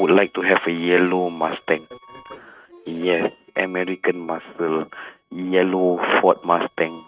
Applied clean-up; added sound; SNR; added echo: neural mask model RNNoise.